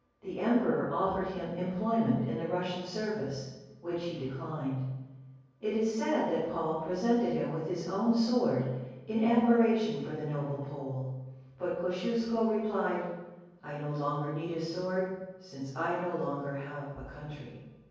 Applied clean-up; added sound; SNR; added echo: none; none; none; reverberation time 1.3 s.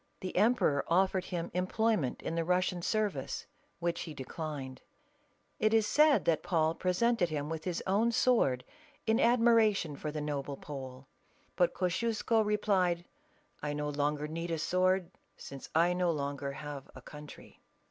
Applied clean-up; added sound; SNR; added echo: none; none; none; none.